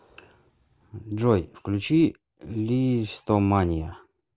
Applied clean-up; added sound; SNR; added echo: none; none; none; none.